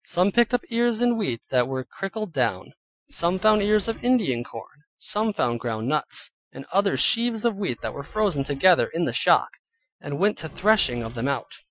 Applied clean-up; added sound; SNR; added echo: classical method Wiener filter.